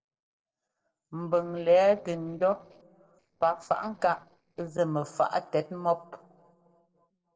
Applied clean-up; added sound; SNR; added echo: neural separator model SepFormer DNS4.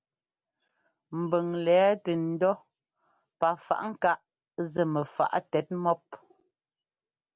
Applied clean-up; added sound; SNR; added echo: none; none; none; none.